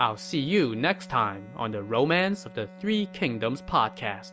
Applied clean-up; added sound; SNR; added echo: none; Bowed string instrument; 19 dB; none.